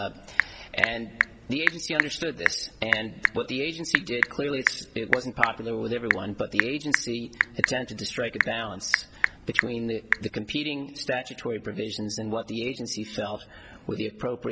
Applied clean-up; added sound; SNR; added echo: none; Telephone / Typing; 0 dB; none.